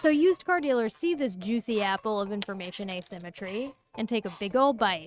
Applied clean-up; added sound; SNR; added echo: neural mask model RNNoise.